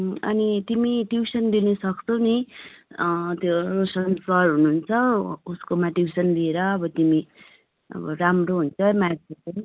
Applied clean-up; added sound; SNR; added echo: none; none; none; none.